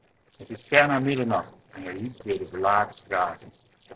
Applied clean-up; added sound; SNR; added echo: neural separator model SepFormer DNS4.